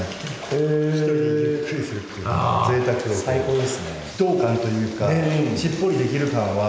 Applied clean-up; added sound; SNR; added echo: none; none; none; none.